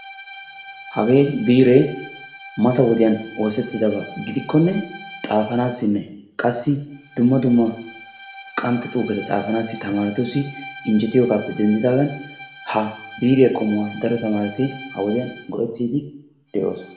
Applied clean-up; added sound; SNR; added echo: none; Bowed string instrument; 18 dB; reverberation time 0.6 s.